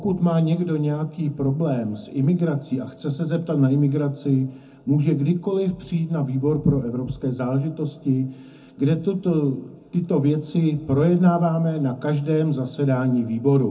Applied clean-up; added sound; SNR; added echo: none; none; none; reverberation time 0.3 s.